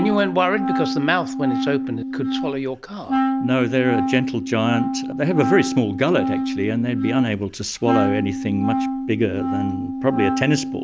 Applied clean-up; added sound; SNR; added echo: none; Wind instrument, woodwind instrument; 2 dB; none.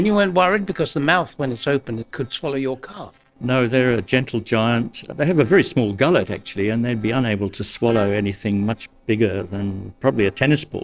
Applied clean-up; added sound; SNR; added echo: neural separator model SepFormer DNS4.